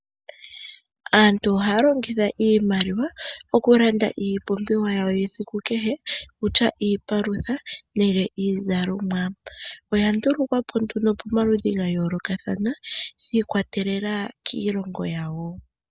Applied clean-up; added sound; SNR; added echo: none; none; none; none.